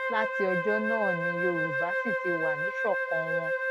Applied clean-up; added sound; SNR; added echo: none; Wind instrument, woodwind instrument; -3 dB; none.